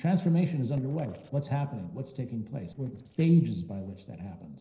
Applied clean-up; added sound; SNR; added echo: neural separator model SepFormer DNS4.